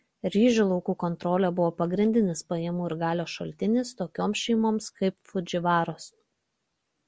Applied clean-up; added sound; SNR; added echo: none; none; none; none.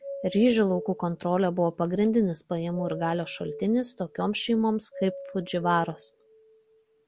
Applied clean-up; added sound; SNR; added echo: none; Doorbell; 15 dB; none.